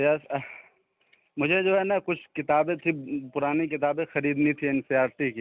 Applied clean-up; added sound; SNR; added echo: none; none; none; none.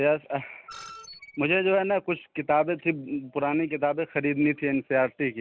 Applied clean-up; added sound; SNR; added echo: none; Screech; 19 dB; none.